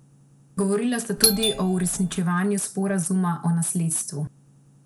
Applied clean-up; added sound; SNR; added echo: none; Doorbell; 1 dB; none.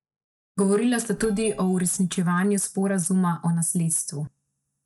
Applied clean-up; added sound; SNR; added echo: neural mask model DeepFilterNet 3.